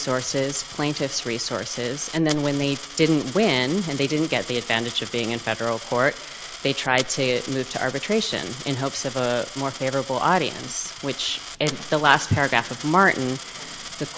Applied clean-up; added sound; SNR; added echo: none; Coin (dropping); 13 dB; none.